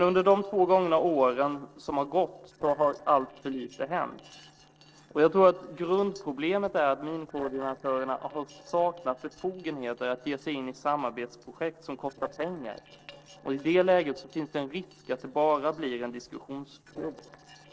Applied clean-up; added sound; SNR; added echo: neural separator model SepFormer DNS4.